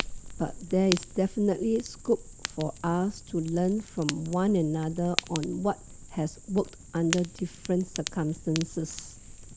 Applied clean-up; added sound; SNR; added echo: none; Fire; 10 dB; none.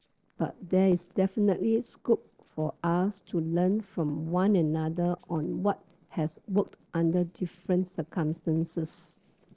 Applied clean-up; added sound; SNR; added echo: neural separator model SepFormer DNS4.